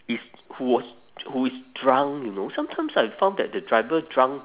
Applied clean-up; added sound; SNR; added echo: none; none; none; none.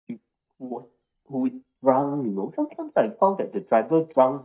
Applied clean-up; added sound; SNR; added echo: neural mask model DeepFilterNet 3.